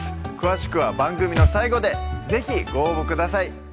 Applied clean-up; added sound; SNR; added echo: none; Thump, thud; 6 dB; none.